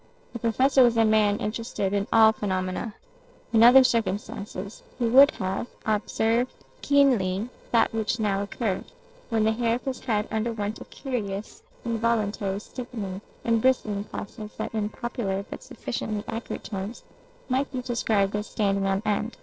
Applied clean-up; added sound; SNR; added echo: neural separator model SepFormer DNS4.